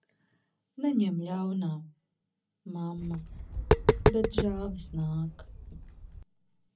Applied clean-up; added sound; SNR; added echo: none; Tap; -4 dB; reverberation time 0.4 s.